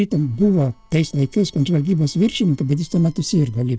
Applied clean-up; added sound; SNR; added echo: neural separator model SepFormer DNS4.